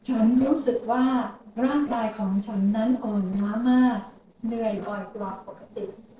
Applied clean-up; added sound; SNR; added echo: neural separator model SepFormer DNS4.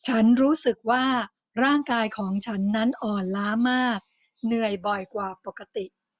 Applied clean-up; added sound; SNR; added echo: none; none; none; none.